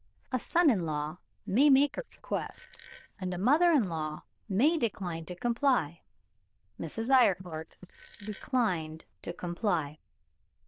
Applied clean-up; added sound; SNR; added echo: neural diffusion model UNIVERSE++.